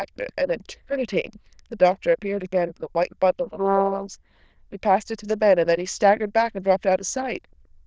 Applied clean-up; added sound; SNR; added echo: neural diffusion model UNIVERSE++.